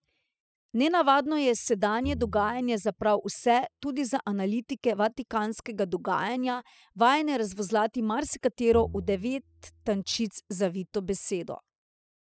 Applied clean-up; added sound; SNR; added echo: classical method spectral subtraction.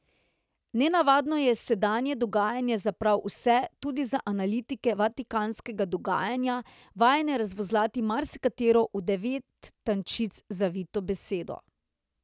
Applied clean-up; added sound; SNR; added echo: none; none; none; none.